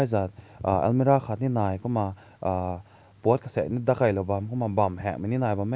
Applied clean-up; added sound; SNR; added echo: none; none; none; none.